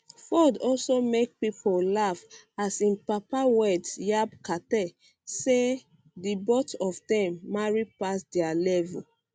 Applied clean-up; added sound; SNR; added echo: none; none; none; none.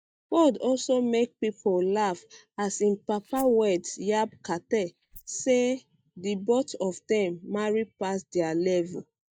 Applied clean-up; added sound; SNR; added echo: neural mask model DeepFilterNet 3.